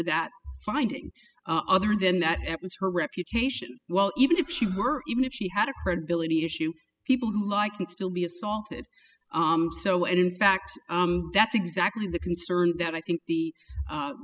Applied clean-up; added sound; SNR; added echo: classical method spectral subtraction.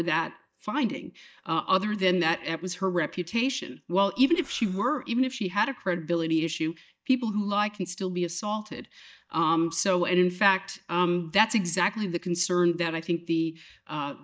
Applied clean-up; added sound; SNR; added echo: neural mask model DeepFilterNet 3.